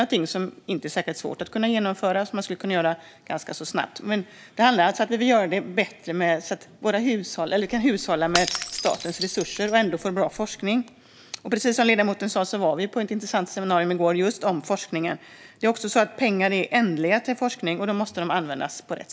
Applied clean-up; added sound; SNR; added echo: none; Shatter / Crushing; 10 dB; none.